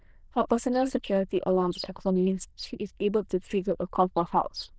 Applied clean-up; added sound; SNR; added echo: neural diffusion model UNIVERSE++.